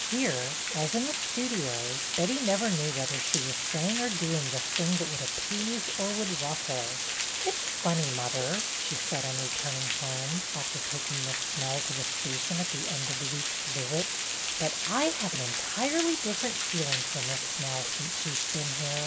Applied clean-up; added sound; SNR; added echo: none; Water; -2 dB; none.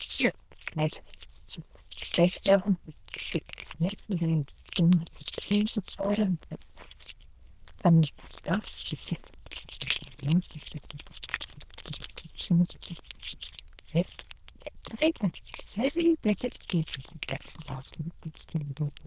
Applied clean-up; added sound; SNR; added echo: neural diffusion model UNIVERSE++.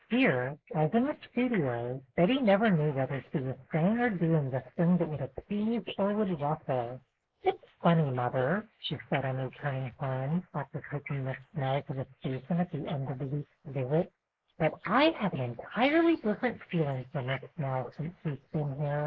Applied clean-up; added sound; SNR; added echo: neural mask model Resemble Enhance denoiser.